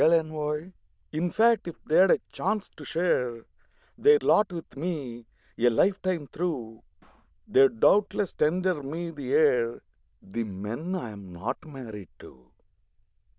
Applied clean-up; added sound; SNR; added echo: neural diffusion model UNIVERSE++.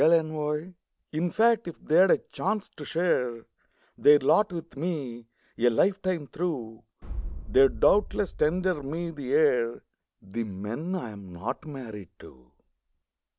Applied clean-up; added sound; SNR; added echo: none; Boom; 10 dB; none.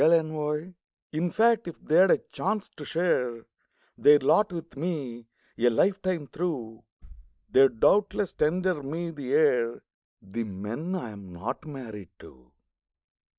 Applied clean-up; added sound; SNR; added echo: neural mask model DeepFilterNet 3.